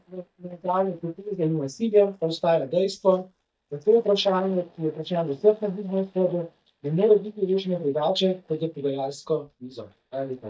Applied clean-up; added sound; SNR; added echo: neural mask model DeepFilterNet 3.